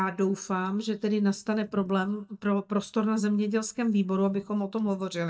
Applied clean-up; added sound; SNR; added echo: neural mask model DeepFilterNet 3.